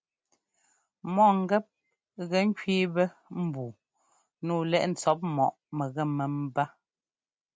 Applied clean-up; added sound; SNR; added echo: none; none; none; none.